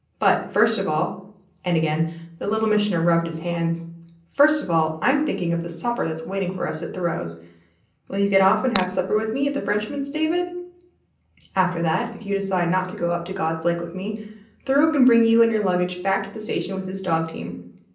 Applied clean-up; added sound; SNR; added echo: none; Shatter; 10 dB; reverberation time 0.6 s.